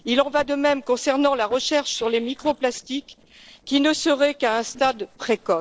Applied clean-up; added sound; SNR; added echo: neural separator model SepFormer DNS4.